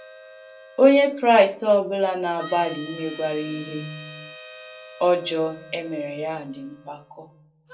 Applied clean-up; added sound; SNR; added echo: none; Harmonica; 20 dB; reverberation time 0.2 s.